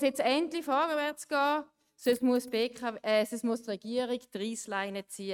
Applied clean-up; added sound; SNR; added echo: neural mask model RNNoise.